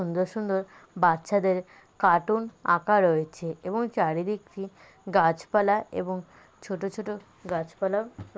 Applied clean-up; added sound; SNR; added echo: none; none; none; none.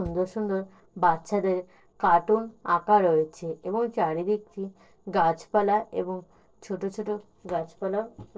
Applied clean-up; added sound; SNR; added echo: neural separator model SepFormer DNS4.